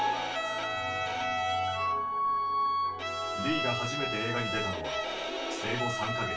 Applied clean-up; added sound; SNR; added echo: none; Bowed string instrument; 3 dB; reverberation time 0.1 s.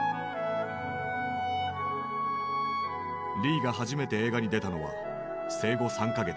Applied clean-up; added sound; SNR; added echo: none; none; none; none.